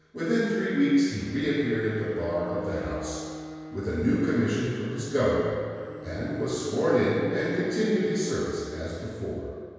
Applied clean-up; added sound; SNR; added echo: none; Bowed string instrument; 14 dB; reverberation time 1.9 s.